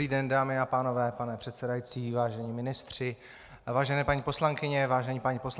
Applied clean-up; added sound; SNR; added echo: none; none; none; none.